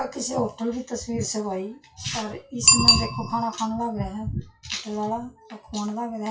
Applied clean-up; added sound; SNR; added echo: classical method WPE with log-MMSE.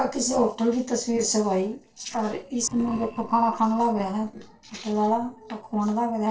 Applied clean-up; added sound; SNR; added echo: neural separator model SepFormer DNS4.